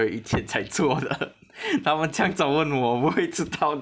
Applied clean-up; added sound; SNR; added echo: none; none; none; none.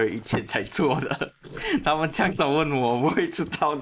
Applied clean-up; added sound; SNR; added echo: neural mask model Resemble Enhance denoiser.